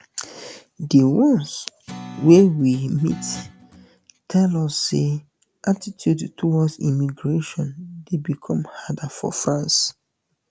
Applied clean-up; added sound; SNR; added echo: none; Guitar; 17 dB; none.